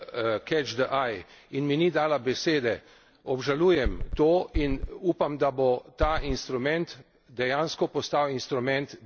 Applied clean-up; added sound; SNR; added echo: none; Run; 4 dB; none.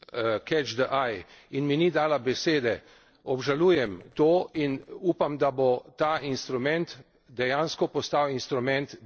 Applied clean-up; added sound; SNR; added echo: neural separator model SepFormer DNS4.